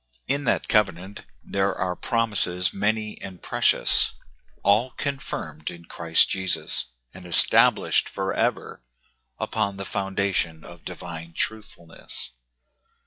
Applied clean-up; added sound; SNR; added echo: classical method log-MMSE.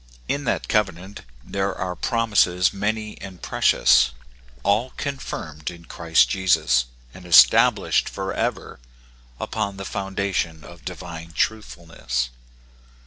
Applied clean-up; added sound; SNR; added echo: none; Water / Splash, splatter; 16 dB; none.